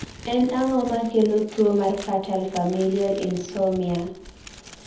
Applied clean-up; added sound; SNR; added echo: none; Crumpling, crinkling; 19 dB; reverberation time 0.7 s.